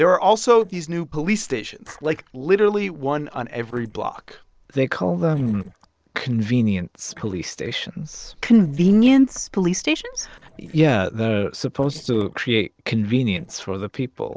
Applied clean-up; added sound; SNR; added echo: neural separator model SepFormer DNS4.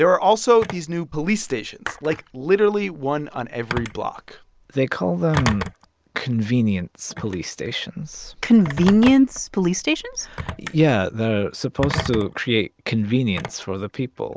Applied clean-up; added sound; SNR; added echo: none; Telephone; 13 dB; none.